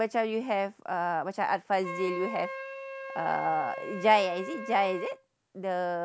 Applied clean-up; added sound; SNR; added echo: none; Wind instrument, woodwind instrument; 11 dB; none.